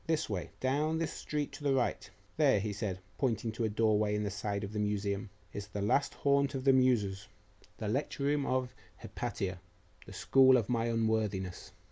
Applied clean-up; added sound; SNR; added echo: none; none; none; none.